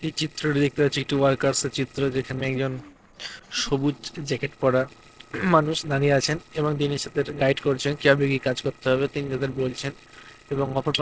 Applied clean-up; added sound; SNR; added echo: neural separator model SepFormer DNS4.